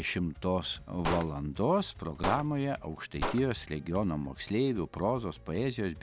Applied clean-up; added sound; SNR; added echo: none; Gunshot, gunfire; 7 dB; none.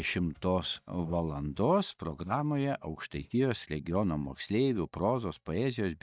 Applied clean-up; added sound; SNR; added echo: neural mask model DeepFilterNet 3.